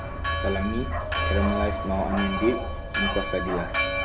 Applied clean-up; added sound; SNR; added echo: none; Bark + Church bell; -1 dB; none.